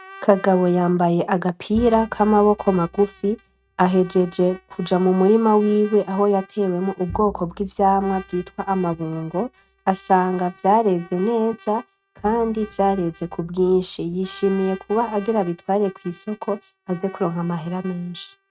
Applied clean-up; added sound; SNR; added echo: neural mask model RNNoise.